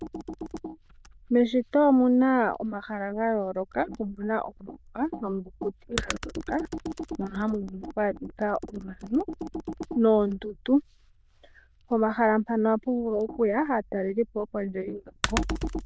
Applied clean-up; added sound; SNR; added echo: neural diffusion model UNIVERSE++.